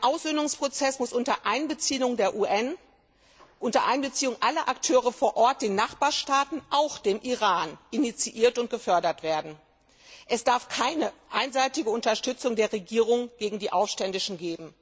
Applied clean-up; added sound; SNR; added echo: none; none; none; none.